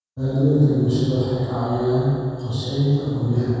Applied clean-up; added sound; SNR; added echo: none; none; none; reverberation time 2.1 s.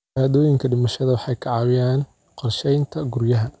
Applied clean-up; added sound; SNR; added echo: none; none; none; none.